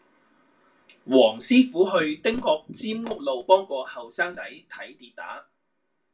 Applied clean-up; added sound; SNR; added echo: none; none; none; reverberation time 0.2 s.